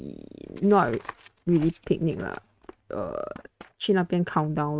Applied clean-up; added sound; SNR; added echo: neural mask model RNNoise.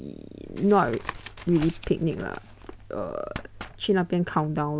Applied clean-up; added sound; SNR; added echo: none; Tap; 15 dB; none.